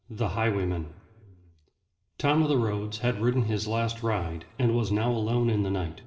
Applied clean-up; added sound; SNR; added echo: none; none; none; reverberation time 2.3 s.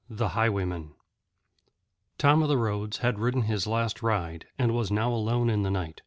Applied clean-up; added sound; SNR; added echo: none; none; none; none.